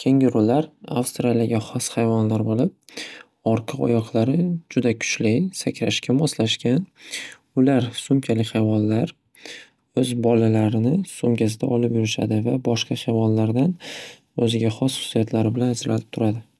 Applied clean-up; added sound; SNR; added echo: none; none; none; none.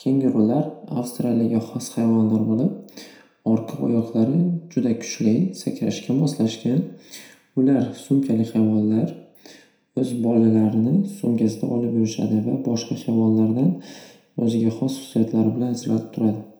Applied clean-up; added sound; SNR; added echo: none; none; none; reverberation time 0.5 s.